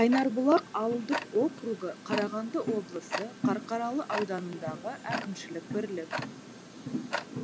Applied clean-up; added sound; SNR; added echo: none; Tick-tock; 6 dB; none.